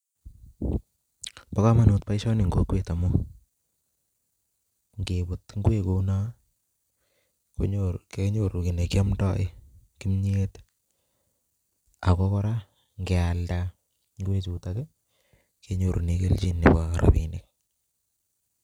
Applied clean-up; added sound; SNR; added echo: none; none; none; none.